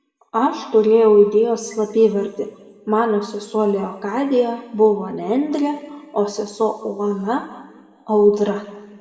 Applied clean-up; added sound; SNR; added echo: none; none; none; reverberation time 1.4 s.